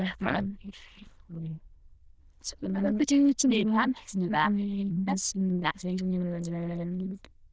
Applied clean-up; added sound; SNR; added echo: neural diffusion model UNIVERSE++.